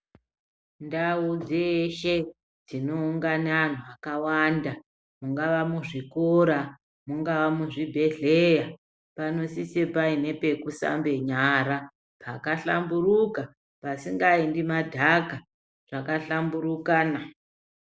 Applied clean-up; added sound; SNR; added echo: none; none; none; none.